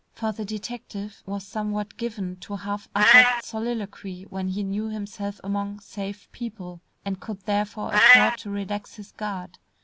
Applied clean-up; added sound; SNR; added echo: none; Meow; -1 dB; none.